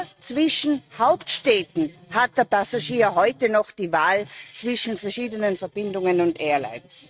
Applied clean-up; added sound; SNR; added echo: neural mask model RNNoise.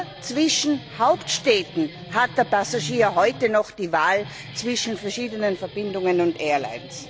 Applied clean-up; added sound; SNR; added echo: none; Guitar; 16 dB; none.